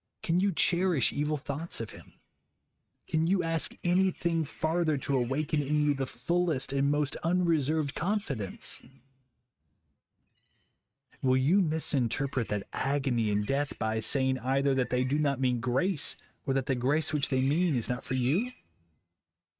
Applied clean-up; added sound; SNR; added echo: neural mask model RNNoise.